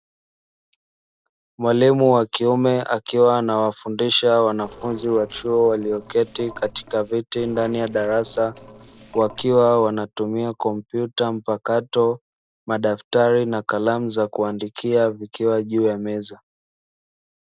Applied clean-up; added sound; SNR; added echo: neural separator model SepFormer DNS4.